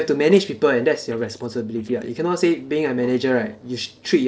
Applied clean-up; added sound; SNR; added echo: neural separator model SepFormer DNS4.